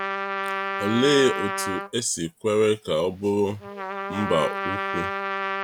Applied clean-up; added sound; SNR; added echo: none; Trumpet; 5 dB; none.